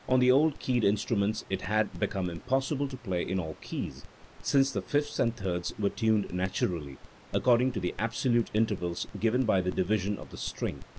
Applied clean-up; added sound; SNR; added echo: none; Crackle; 18 dB; none.